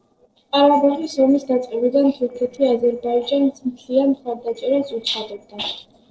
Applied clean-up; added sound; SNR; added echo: neural separator model SepFormer DNS4.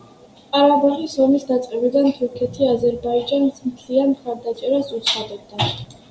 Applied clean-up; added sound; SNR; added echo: none; none; none; none.